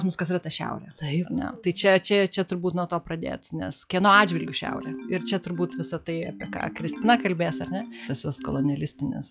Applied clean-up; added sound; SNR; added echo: classical method log-MMSE.